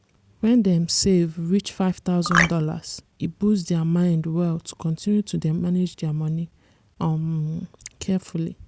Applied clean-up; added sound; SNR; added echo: none; Marimba, xylophone; -3 dB; none.